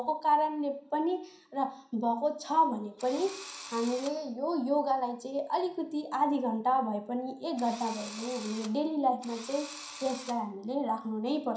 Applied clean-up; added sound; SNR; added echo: none; Engine / Drill; 14 dB; reverberation time 0.5 s.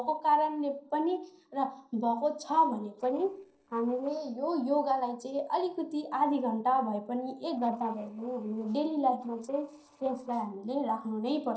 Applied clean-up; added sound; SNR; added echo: neural separator model SepFormer DNS4.